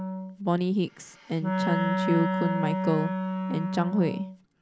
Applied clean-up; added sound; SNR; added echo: none; Wind instrument, woodwind instrument; 1 dB; none.